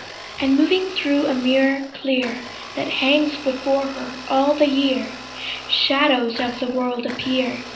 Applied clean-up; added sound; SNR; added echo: none; Domestic sounds, home sounds; 15 dB; reverberation time 0.5 s.